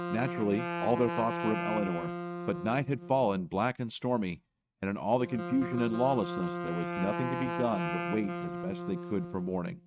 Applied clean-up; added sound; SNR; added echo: neural mask model RNNoise.